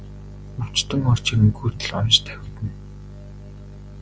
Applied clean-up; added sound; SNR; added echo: none; none; none; none.